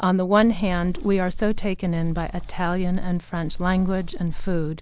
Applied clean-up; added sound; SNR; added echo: none; Wind; 4 dB; none.